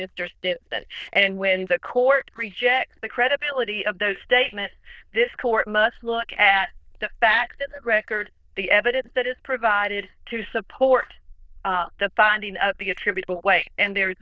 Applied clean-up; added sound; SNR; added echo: neural diffusion model UNIVERSE++.